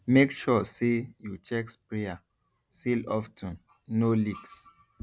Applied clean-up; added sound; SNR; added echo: none; none; none; none.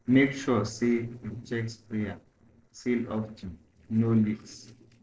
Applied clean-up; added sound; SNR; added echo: neural separator model SepFormer DNS4.